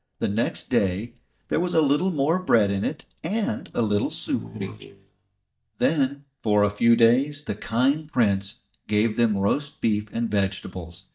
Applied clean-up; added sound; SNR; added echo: neural mask model DeepFilterNet 3.